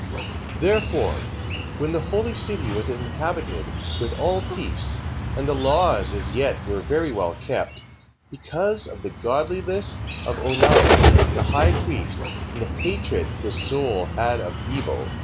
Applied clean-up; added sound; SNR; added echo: none; Bird; -1 dB; none.